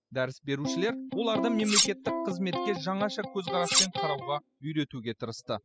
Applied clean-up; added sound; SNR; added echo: classical method spectral subtraction.